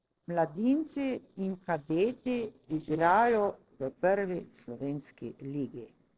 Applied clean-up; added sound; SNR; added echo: neural separator model SepFormer DNS4.